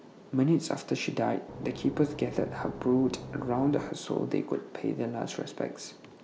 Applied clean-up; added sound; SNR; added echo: none; Engine / Boat, Water vehicle; 12 dB; none.